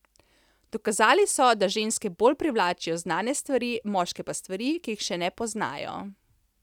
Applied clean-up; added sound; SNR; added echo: none; none; none; none.